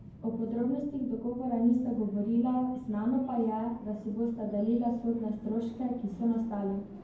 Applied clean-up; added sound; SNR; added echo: none; Subway, metro, underground; 19 dB; reverberation time 0.9 s.